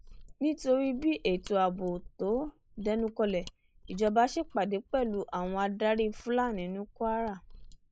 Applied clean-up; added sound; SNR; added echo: neural mask model Resemble Enhance denoiser.